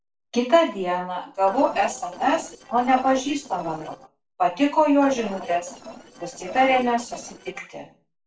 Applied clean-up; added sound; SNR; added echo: neural separator model SepFormer DNS4.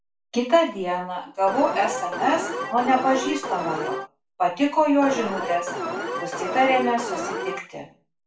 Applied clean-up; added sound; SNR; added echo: none; Alarm; 5 dB; reverberation time 0.3 s.